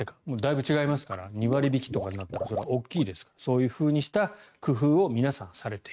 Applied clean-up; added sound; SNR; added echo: neural mask model RNNoise.